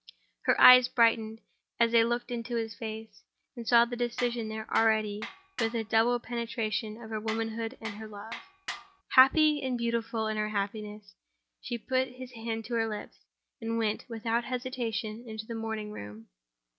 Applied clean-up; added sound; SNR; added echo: none; Tools; 12 dB; none.